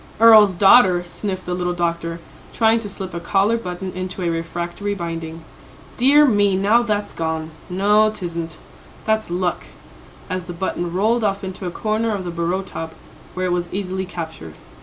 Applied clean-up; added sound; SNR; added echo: none; none; none; none.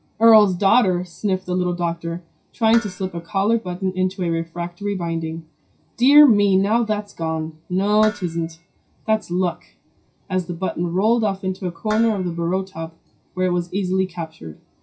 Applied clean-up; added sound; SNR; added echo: classical method WPE with log-MMSE.